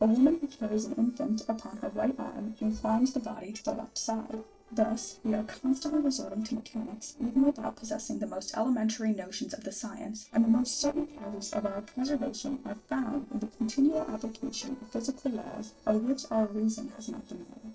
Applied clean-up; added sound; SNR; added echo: neural separator model SepFormer DNS4.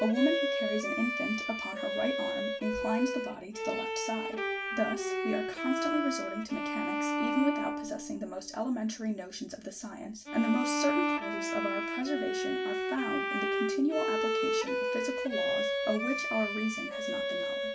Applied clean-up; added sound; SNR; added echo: none; Bowed string instrument; -1 dB; reverberation time 0.2 s.